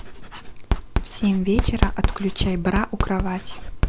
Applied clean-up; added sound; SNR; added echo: none; Writing; 0 dB; none.